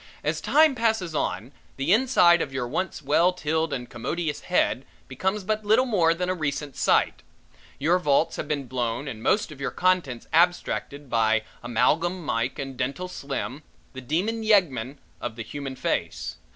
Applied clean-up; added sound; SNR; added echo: none; none; none; none.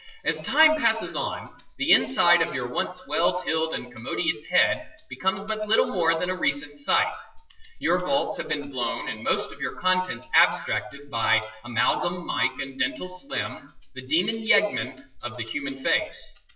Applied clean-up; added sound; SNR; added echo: classical method WPE with log-MMSE.